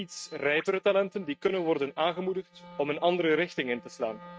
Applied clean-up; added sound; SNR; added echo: neural mask model RNNoise.